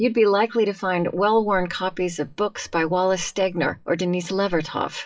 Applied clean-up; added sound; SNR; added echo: classical method WPE with log-MMSE.